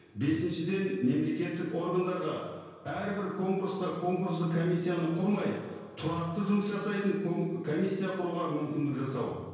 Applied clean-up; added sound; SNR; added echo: none; none; none; reverberation time 1.0 s.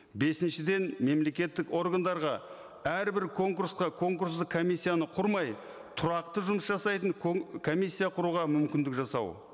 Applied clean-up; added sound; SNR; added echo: none; none; none; none.